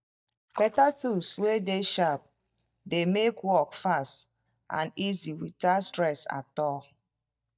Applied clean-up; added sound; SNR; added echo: neural mask model DeepFilterNet 3.